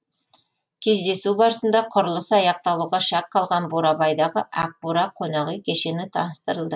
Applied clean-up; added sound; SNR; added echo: none; none; none; none.